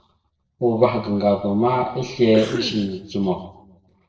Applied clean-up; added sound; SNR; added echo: neural separator model SepFormer DNS4.